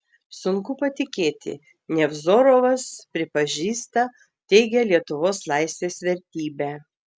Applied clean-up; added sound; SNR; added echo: none; none; none; none.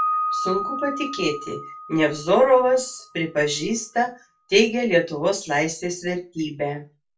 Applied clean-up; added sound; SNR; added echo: none; Piano; 10 dB; reverberation time 0.2 s.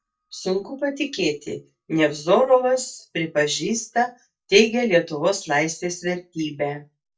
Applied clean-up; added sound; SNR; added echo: neural mask model DeepFilterNet 3.